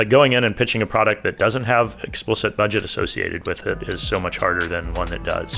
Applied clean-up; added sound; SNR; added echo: none; none; none; none.